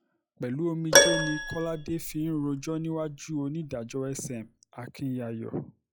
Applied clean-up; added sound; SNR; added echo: classical method log-MMSE.